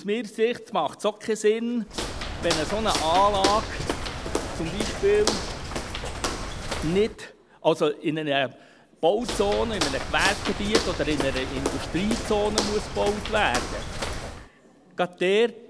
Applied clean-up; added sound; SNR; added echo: none; Walk, footsteps; 5 dB; none.